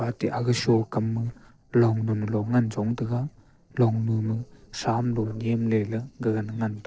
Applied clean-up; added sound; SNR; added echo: neural separator model SepFormer DNS4.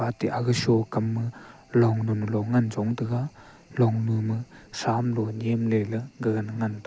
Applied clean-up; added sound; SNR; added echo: none; none; none; none.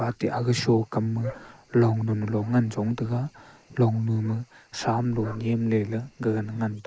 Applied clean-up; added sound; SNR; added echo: neural mask model Resemble Enhance denoiser.